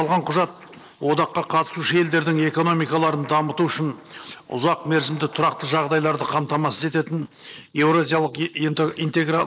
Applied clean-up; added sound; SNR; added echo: neural mask model Resemble Enhance denoiser.